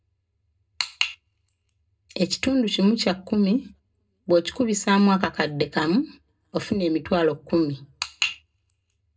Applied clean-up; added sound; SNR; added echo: none; none; none; reverberation time 0.2 s.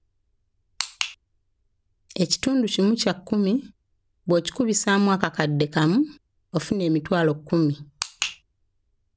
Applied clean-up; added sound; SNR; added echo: none; none; none; none.